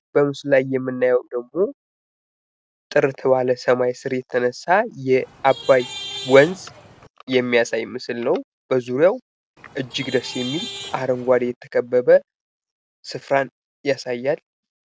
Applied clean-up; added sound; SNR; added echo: none; Traffic noise, roadway noise / Vehicle horn, car horn, honking; 14 dB; none.